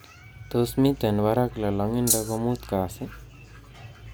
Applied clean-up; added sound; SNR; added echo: none; Rattle (instrument); -1 dB; none.